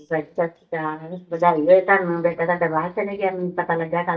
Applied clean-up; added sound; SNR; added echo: neural mask model DeepFilterNet 3.